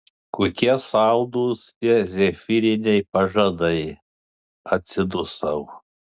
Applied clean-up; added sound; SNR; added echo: none; none; none; none.